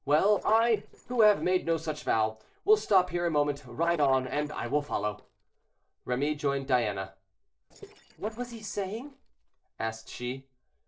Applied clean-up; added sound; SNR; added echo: neural separator model SepFormer DNS4.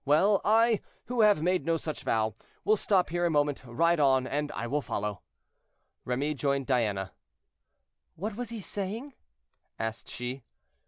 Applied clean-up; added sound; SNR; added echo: none; none; none; none.